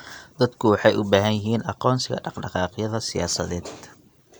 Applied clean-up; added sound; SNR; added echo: none; none; none; none.